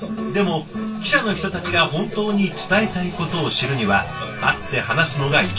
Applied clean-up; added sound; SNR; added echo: none; Bark; 19 dB; reverberation time 0.2 s.